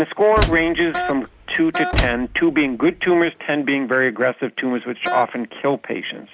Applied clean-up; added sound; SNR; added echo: none; Wind instrument, woodwind instrument + Slam; 6 dB; none.